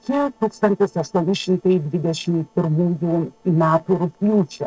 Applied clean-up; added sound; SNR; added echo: neural separator model SepFormer DNS4.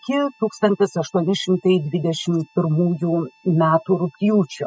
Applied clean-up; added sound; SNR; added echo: classical method spectral subtraction.